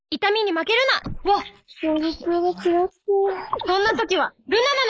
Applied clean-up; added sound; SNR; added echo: neural mask model Resemble Enhance denoiser.